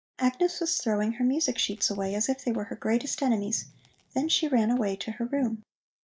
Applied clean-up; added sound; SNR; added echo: neural mask model DeepFilterNet 3.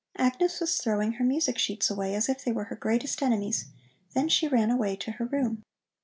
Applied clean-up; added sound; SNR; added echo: none; none; none; none.